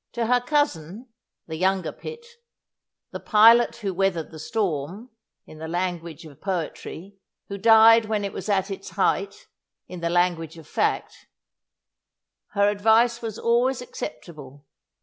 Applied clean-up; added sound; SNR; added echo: none; none; none; none.